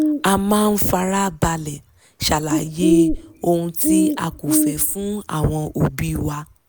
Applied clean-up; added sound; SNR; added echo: none; Bird; 3 dB; none.